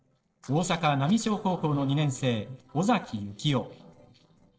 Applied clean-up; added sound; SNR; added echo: neural separator model SepFormer DNS4.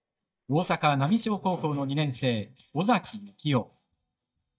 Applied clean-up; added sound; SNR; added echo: neural mask model DeepFilterNet 3.